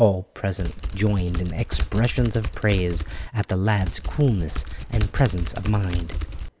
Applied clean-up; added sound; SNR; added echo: none; Typing; 4 dB; none.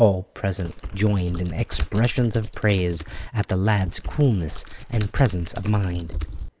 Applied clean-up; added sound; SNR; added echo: neural mask model Resemble Enhance denoiser.